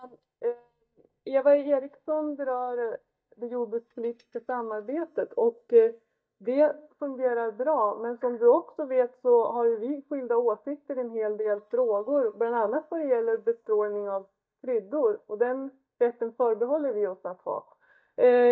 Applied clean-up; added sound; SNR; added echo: neural mask model DeepFilterNet 3.